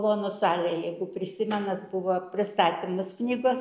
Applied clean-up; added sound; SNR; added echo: none; none; none; none.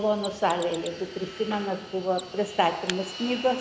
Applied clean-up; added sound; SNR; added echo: none; Fixed-wing aircraft, airplane + Mechanisms; 12 dB; none.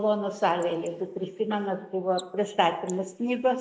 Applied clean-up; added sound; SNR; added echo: neural mask model Resemble Enhance denoiser.